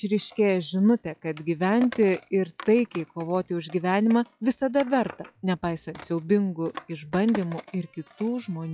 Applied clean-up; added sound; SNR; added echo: classical method log-MMSE.